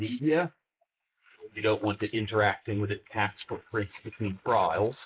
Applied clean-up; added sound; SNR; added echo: neural mask model Resemble Enhance denoiser.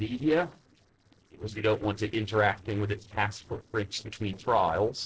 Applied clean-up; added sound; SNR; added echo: neural separator model SepFormer DNS4.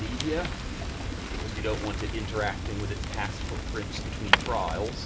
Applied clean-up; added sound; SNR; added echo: none; Fire; -2 dB; none.